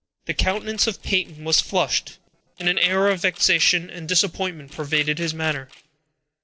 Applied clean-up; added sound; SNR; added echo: neural separator model SepFormer DNS4.